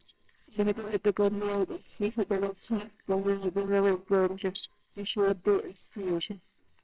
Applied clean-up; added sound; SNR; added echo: neural separator model SepFormer WHAMR!.